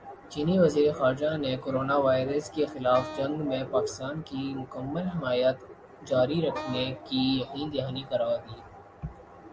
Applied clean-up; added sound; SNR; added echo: none; Wind instrument, woodwind instrument; 14 dB; none.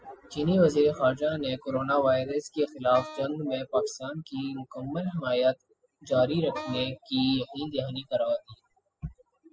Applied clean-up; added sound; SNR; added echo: classical method spectral subtraction.